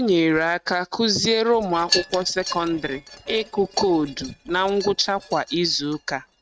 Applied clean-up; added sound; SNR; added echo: neural mask model RNNoise.